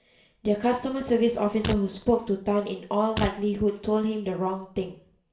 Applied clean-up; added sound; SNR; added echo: none; Fart; 10 dB; reverberation time 0.5 s.